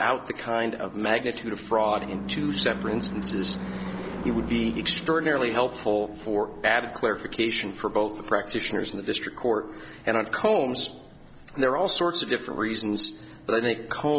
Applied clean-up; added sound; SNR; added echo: none; Car passing by / Engine / Truck; 13 dB; none.